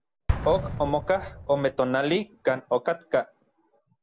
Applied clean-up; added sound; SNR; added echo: none; Explosion; 9 dB; none.